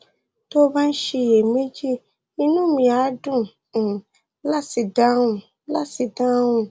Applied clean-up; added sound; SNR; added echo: none; none; none; none.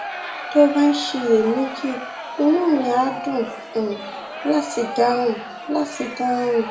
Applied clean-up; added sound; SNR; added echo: none; Crowd; 11 dB; reverberation time 0.4 s.